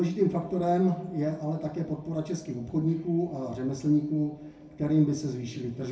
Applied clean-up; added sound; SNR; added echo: none; none; none; reverberation time 0.3 s.